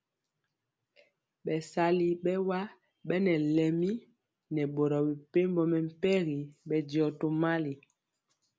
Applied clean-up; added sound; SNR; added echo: none; none; none; none.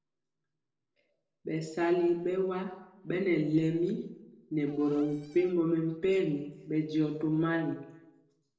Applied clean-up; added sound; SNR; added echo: neural separator model SepFormer DNS4.